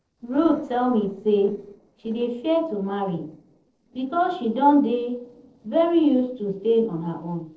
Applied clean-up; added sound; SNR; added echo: neural separator model SepFormer DNS4.